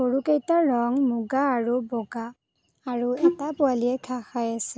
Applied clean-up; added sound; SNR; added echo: none; Wind instrument, woodwind instrument; -1 dB; none.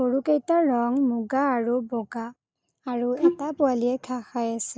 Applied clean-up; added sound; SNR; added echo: neural mask model DeepFilterNet 3.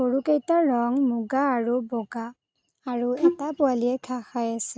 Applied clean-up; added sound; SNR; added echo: neural mask model RNNoise.